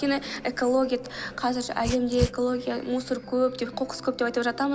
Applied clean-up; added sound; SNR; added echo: none; Dog; 12 dB; none.